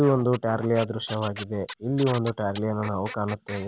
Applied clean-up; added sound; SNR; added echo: neural mask model Resemble Enhance denoiser.